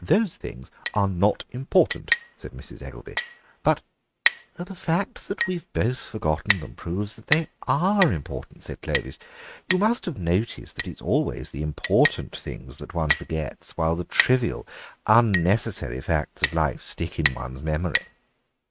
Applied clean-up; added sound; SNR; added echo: neural mask model RNNoise.